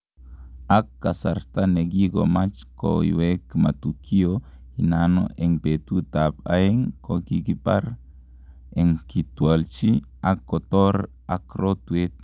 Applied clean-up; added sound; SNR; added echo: none; none; none; none.